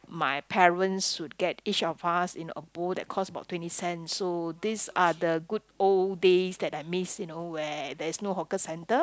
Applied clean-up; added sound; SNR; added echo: none; none; none; none.